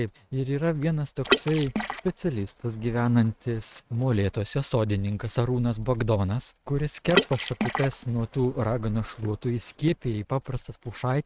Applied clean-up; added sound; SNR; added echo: neural mask model RNNoise.